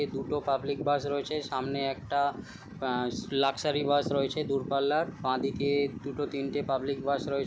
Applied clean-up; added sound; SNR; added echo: none; none; none; none.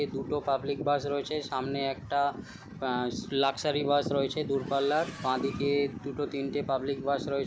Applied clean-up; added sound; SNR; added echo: none; Accelerating, revving, vroom; 18 dB; none.